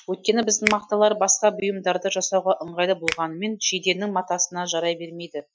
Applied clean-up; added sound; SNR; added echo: classical method Wiener filter.